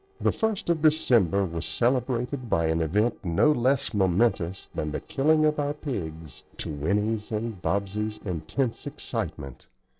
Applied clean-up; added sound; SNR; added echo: neural separator model SepFormer DNS4.